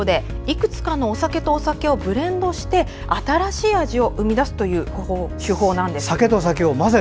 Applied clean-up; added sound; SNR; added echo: none; none; none; none.